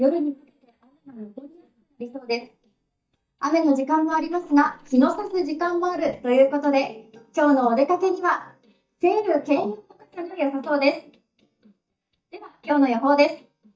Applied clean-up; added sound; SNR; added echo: neural mask model DeepFilterNet 3.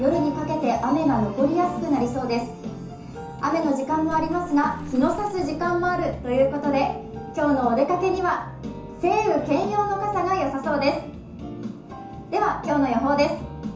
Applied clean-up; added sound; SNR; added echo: none; Water / Splash, splatter; 19 dB; reverberation time 0.9 s.